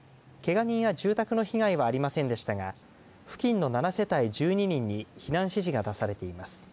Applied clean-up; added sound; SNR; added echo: none; none; none; none.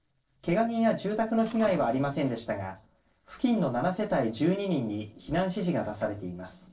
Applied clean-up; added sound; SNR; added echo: neural separator model SepFormer DNS4.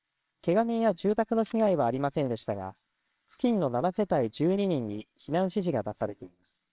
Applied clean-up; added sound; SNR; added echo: neural separator model SepFormer WHAMR!.